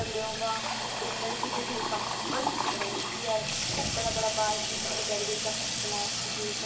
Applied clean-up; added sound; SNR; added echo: none; Sink (filling or washing) / Water tap, faucet; -3 dB; reverberation time 0.3 s.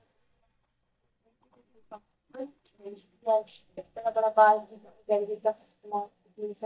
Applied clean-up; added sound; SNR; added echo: neural mask model DeepFilterNet 3.